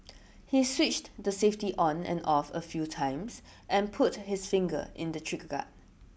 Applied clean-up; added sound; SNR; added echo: none; none; none; none.